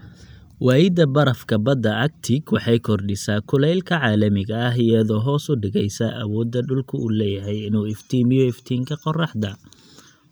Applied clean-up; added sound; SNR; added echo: none; none; none; none.